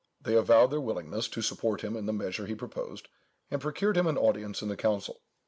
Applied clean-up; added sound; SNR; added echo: none; none; none; none.